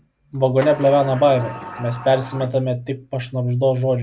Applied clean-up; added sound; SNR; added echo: none; Sliding door; 15 dB; none.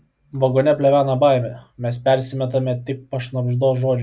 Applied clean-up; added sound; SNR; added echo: none; none; none; none.